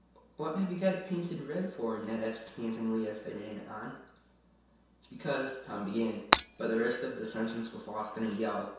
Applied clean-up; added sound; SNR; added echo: none; Shatter; -4 dB; reverberation time 0.7 s.